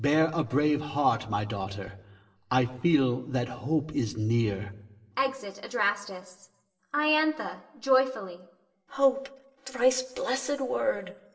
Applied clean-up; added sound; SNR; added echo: none; none; none; reverberation time 0.8 s.